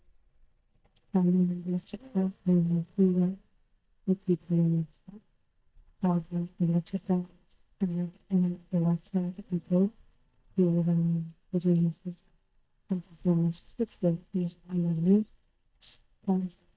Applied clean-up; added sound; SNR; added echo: neural mask model DeepFilterNet 3.